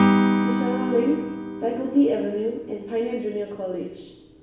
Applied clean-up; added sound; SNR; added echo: none; Acoustic guitar / Strum; 0 dB; reverberation time 0.9 s.